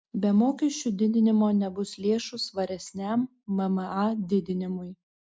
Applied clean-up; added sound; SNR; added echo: none; none; none; none.